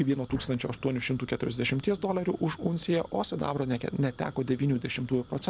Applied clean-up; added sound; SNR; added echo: none; Fire; 20 dB; none.